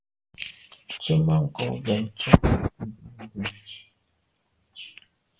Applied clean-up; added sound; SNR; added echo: none; none; none; none.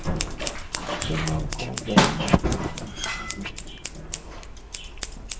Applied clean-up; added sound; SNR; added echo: none; Scissors; -3 dB; reverberation time 0.9 s.